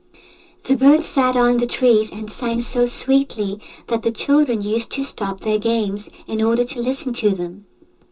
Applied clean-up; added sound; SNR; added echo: none; none; none; reverberation time 0.2 s.